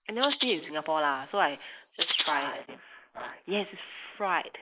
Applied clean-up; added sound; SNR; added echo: neural mask model Resemble Enhance denoiser.